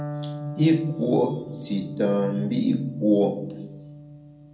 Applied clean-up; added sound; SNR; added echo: none; Electric guitar; 12 dB; reverberation time 0.4 s.